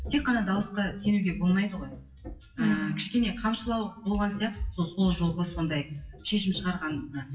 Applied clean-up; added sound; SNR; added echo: classical method WPE with log-MMSE.